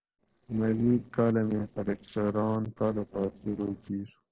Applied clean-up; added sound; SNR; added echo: neural separator model SepFormer DNS4.